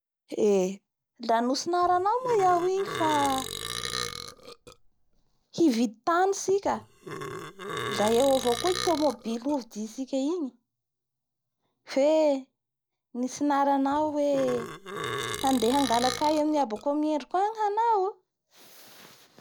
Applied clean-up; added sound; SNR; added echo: none; Burping, eructation; 9 dB; none.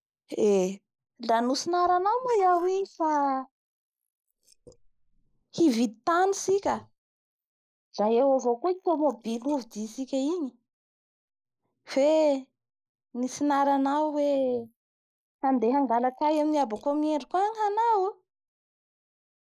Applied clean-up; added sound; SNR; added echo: neural mask model Resemble Enhance denoiser.